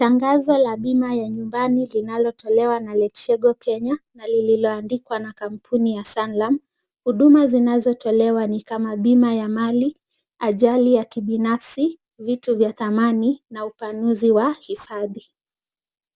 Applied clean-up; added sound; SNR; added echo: none; none; none; none.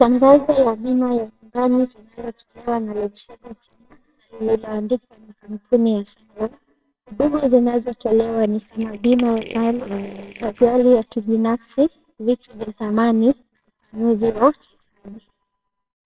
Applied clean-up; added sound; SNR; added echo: neural separator model SepFormer WHAMR!.